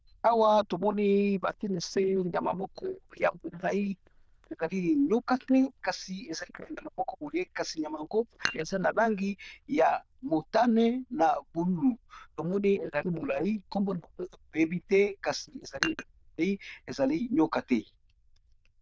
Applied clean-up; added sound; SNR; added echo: neural diffusion model UNIVERSE++.